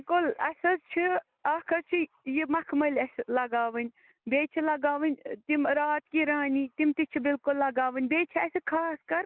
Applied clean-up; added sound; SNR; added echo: none; none; none; none.